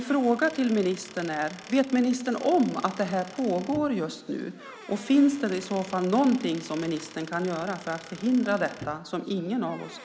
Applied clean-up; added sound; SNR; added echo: none; Squeak / Wood; 19 dB; none.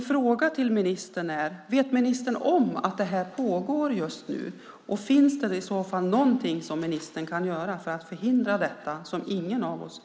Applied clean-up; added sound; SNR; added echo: none; none; none; none.